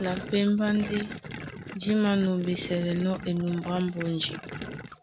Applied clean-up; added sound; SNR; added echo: none; Gurgling; 11 dB; none.